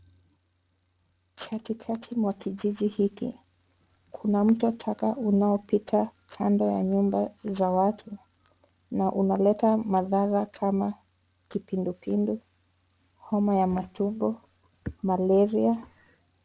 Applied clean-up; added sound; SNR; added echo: none; none; none; none.